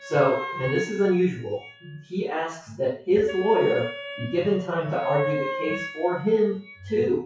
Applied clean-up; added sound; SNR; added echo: classical method WPE with log-MMSE.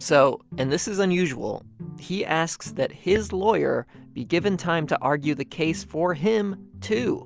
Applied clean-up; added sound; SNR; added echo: none; none; none; none.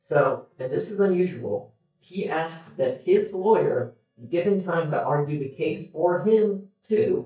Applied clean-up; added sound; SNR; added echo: neural mask model DeepFilterNet 3.